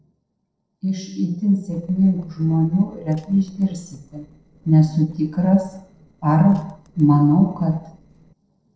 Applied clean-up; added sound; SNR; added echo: neural separator model SepFormer DNS4.